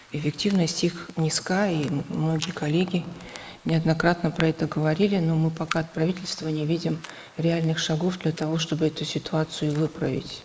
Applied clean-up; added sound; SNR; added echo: neural mask model Resemble Enhance denoiser.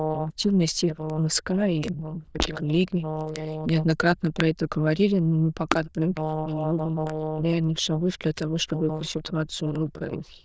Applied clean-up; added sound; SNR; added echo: neural diffusion model UNIVERSE++.